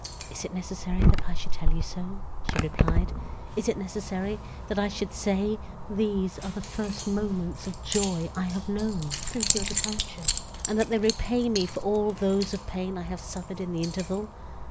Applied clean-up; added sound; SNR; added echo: none; Keys jangling; -1 dB; none.